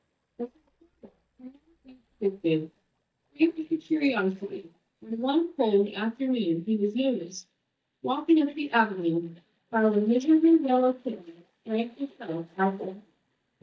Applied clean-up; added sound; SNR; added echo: neural mask model DeepFilterNet 3.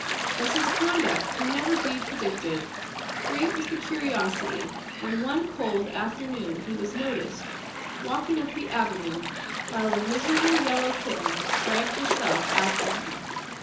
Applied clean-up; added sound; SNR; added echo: none; Gull, seagull / Waves, surf; 1 dB; reverberation time 0.6 s.